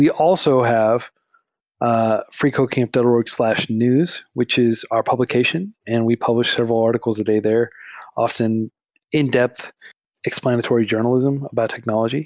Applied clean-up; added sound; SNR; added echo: none; none; none; none.